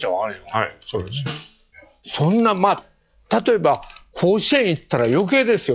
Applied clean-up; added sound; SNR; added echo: classical method log-MMSE.